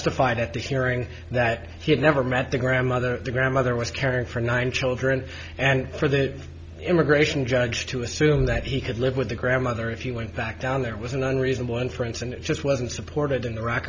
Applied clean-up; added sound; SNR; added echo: none; none; none; none.